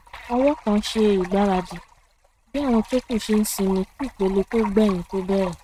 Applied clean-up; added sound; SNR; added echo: neural mask model RNNoise.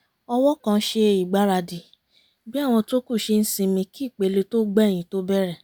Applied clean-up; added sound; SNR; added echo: none; none; none; none.